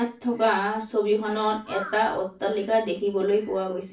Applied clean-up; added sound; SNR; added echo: none; Crow; 18 dB; reverberation time 0.3 s.